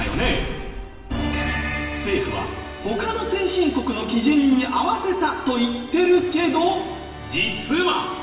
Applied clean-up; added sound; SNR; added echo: none; none; none; reverberation time 1.2 s.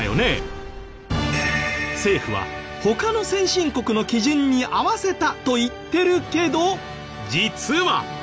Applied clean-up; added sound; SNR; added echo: none; none; none; none.